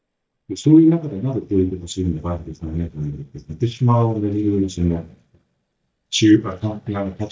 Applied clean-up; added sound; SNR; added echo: neural mask model DeepFilterNet 3.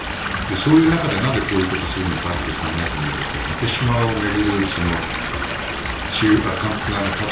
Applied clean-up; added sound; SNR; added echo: none; Stream / Liquid; 4 dB; reverberation time 0.4 s.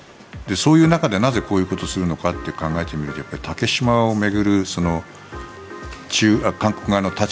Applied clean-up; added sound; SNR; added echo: none; none; none; none.